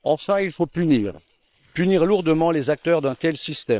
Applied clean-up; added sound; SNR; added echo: neural separator model SepFormer WHAM!.